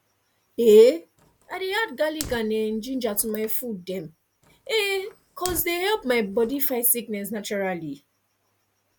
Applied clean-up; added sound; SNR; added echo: none; Fire; 19 dB; none.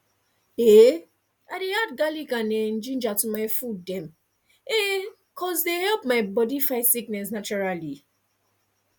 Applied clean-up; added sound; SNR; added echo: none; none; none; none.